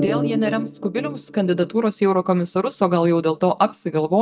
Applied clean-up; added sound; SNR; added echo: neural mask model DeepFilterNet 3.